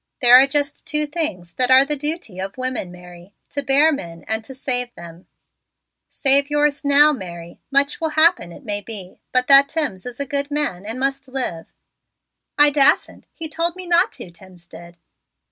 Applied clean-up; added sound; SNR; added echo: none; none; none; none.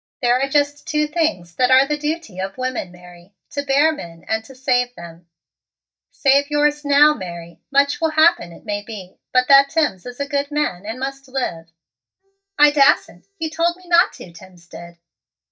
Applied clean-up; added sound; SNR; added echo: neural mask model DeepFilterNet 3.